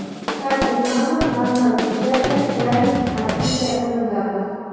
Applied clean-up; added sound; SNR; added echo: none; Drum / Drum kit; 4 dB; reverberation time 2.0 s.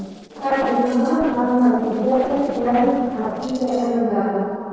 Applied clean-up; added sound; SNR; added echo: neural separator model SepFormer DNS4.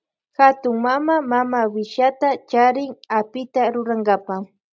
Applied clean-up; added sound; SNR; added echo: none; none; none; none.